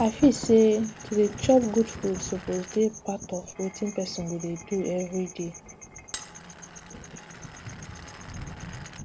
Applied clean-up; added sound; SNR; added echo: none; Glass + Thunder; 14 dB; none.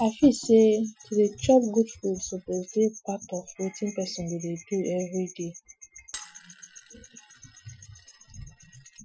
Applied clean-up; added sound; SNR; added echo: classical method Wiener filter.